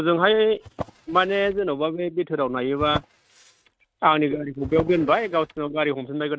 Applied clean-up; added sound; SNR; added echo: neural mask model RNNoise.